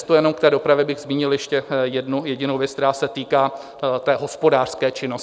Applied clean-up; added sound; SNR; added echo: none; none; none; none.